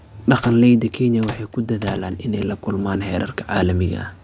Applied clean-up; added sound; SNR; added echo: none; Microwave oven; 14 dB; none.